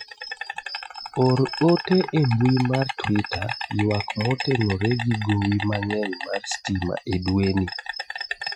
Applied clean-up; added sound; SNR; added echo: classical method Wiener filter.